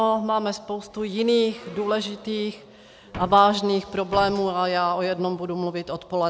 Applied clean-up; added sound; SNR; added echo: none; Slam; 13 dB; none.